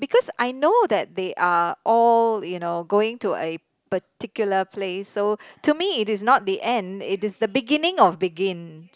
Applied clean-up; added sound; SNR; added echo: none; none; none; none.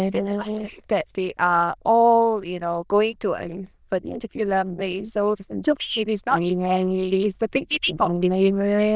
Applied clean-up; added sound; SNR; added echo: neural diffusion model UNIVERSE++.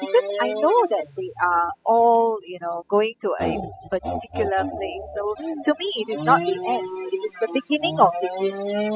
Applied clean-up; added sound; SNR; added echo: classical method spectral subtraction.